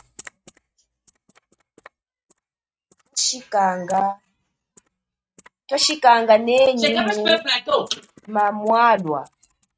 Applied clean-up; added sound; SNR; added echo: neural mask model RNNoise.